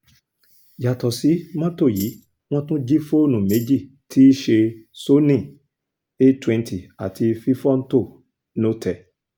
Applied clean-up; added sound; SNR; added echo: none; Tambourine; 20 dB; none.